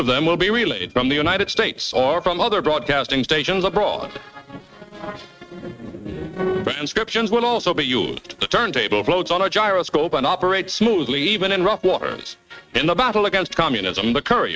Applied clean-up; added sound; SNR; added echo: neural mask model RNNoise.